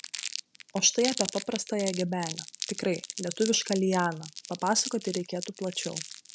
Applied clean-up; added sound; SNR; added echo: none; Crumpling, crinkling; 9 dB; none.